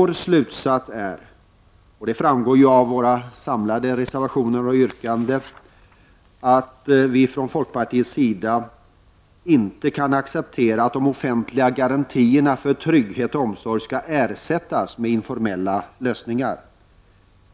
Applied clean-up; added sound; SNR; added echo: none; none; none; none.